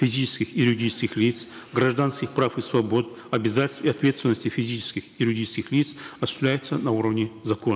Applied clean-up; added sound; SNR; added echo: none; none; none; none.